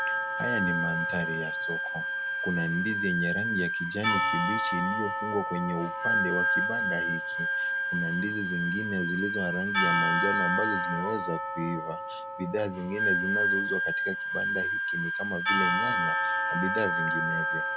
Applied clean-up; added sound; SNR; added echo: none; Percussion + Wind instrument, woodwind instrument; -4 dB; none.